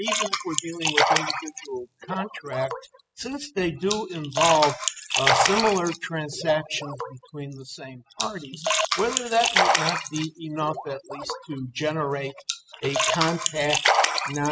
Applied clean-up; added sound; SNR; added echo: classical method spectral subtraction.